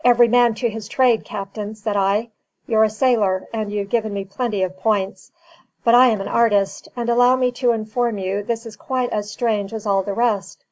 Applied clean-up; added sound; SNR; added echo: none; none; none; none.